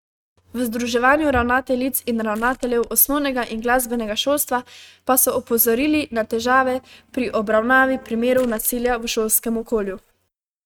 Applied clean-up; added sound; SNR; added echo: neural mask model RNNoise.